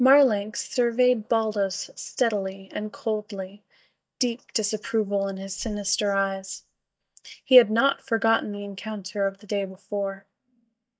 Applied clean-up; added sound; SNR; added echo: neural mask model DeepFilterNet 3.